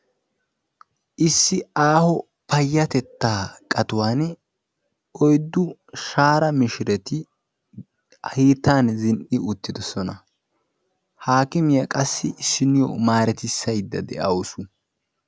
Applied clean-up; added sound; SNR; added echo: none; none; none; none.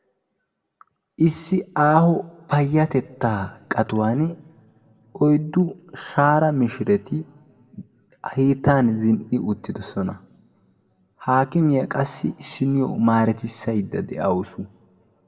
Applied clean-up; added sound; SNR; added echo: none; none; none; reverberation time 1.1 s.